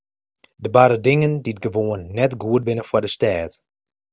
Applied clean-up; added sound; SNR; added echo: none; none; none; none.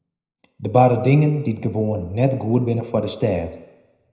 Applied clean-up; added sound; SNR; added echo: none; none; none; reverberation time 0.7 s.